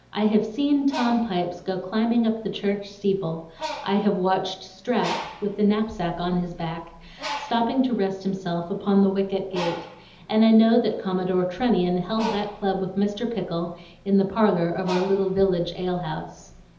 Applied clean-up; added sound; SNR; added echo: none; Bird; 16 dB; reverberation time 1.2 s.